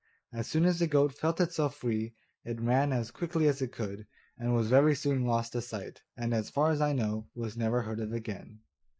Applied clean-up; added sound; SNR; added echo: neural mask model Resemble Enhance denoiser.